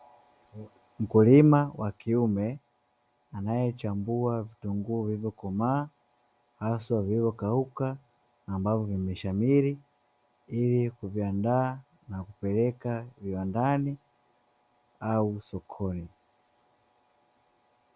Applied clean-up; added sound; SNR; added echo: none; none; none; none.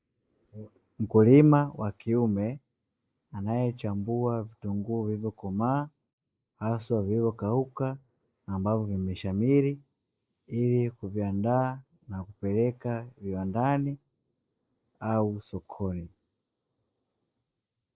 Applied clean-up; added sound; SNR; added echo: neural mask model Resemble Enhance denoiser.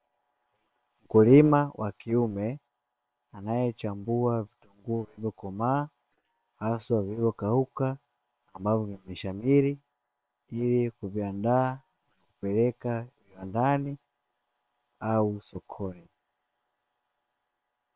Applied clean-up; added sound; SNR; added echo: neural separator model SepFormer WHAM!.